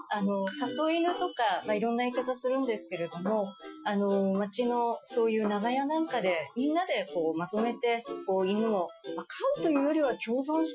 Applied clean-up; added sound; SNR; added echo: classical method Wiener filter.